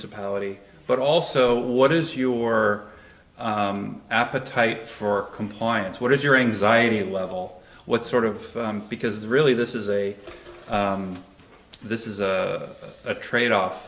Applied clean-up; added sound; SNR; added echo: none; none; none; none.